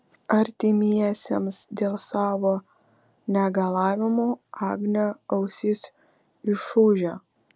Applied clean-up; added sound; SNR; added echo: none; none; none; none.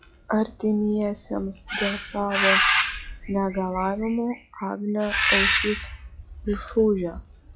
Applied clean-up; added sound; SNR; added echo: classical method log-MMSE.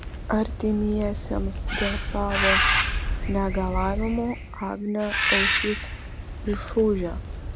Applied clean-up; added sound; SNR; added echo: none; Bird; -1 dB; none.